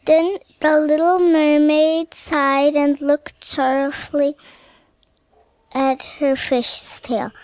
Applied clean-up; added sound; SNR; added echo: none; none; none; none.